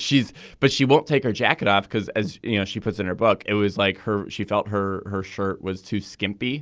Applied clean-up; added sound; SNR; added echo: none; none; none; none.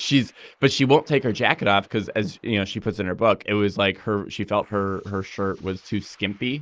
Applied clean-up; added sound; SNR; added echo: neural mask model Resemble Enhance denoiser.